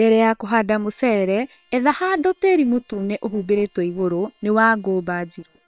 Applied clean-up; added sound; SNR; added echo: neural separator model SepFormer WHAM!.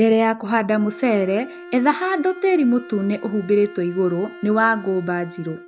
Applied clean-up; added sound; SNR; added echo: none; Wind instrument, woodwind instrument; 18 dB; none.